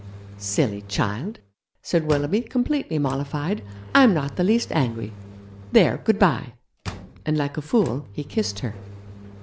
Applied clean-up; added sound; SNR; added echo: none; Engine; 16 dB; none.